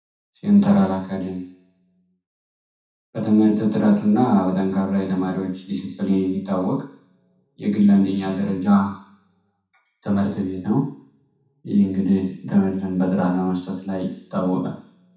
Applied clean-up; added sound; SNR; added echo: none; none; none; reverberation time 0.7 s.